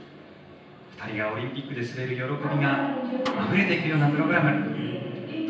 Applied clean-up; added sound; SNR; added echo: none; Snare drum; 14 dB; reverberation time 0.9 s.